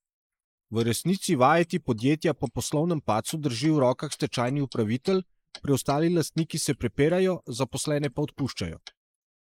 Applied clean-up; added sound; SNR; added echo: neural mask model Resemble Enhance denoiser.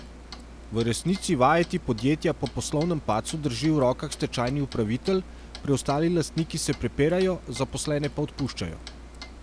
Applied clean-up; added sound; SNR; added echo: none; Clock; 15 dB; none.